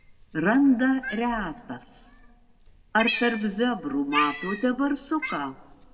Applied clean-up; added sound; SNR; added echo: none; Cat; 11 dB; reverberation time 0.8 s.